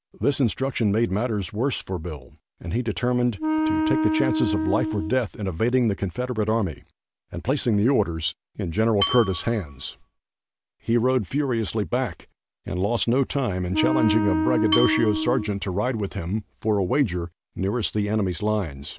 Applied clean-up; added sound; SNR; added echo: none; Dishes, pots, and pans / Glass / Bell + Wind instrument, woodwind instrument; 0 dB; none.